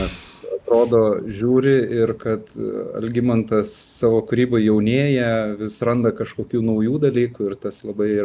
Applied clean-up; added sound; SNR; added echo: none; none; none; none.